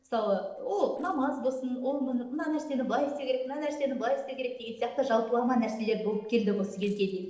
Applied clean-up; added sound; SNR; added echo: neural separator model SepFormer DNS4.